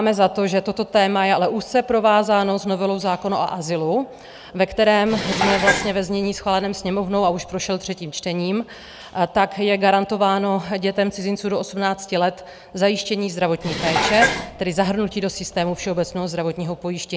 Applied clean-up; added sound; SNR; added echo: none; Dishes, pots, and pans; 5 dB; none.